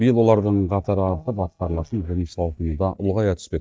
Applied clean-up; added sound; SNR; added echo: neural mask model DeepFilterNet 3.